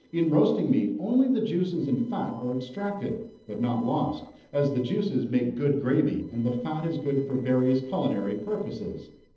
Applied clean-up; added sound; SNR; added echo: neural separator model SepFormer DNS4.